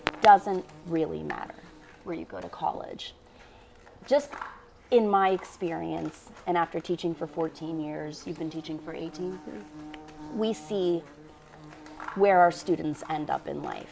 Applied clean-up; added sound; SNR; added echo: none; Scissors + Buzz / Bird; 19 dB; none.